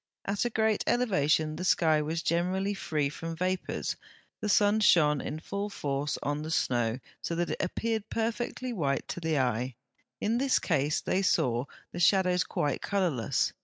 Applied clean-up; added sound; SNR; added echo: none; none; none; none.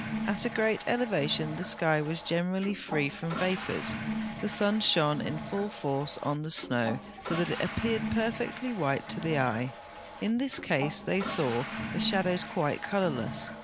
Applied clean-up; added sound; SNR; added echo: none; Toilet flush / Water; 8 dB; none.